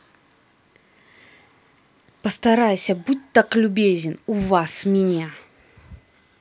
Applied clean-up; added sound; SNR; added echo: none; none; none; none.